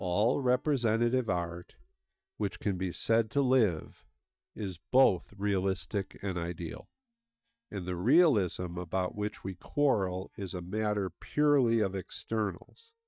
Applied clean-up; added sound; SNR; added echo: neural mask model DeepFilterNet 3.